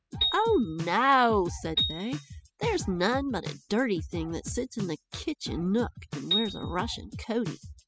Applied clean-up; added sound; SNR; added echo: classical method spectral subtraction.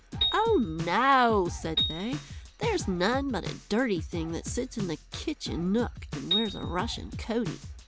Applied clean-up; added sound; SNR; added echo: none; Piano + Drum kit; 6 dB; none.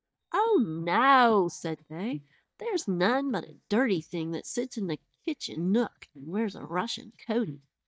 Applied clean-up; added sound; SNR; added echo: neural mask model DeepFilterNet 3.